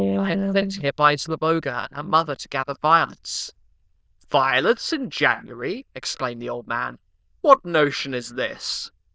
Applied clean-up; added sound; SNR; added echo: neural diffusion model UNIVERSE++.